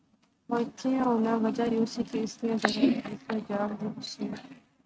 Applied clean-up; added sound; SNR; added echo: neural mask model RNNoise.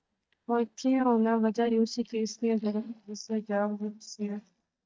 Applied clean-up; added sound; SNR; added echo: neural mask model DeepFilterNet 3.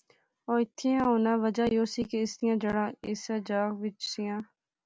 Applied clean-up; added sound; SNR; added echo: none; none; none; none.